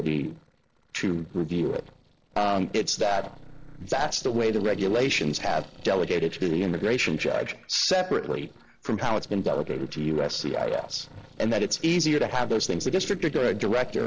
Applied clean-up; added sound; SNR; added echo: neural separator model SepFormer DNS4.